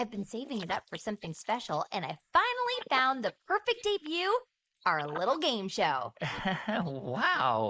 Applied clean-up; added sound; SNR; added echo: neural mask model Resemble Enhance denoiser.